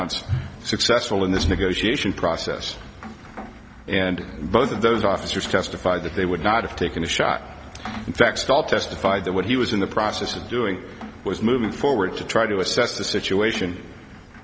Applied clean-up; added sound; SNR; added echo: none; Rain; 17 dB; none.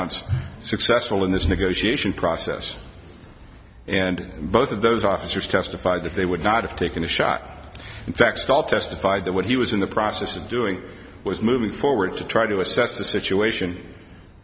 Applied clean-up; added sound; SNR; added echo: none; none; none; none.